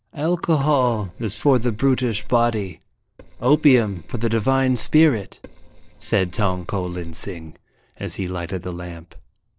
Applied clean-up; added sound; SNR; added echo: neural separator model SepFormer DNS4.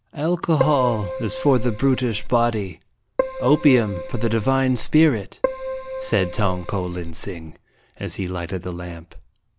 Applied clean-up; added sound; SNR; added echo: none; Keyboard (musical); 5 dB; none.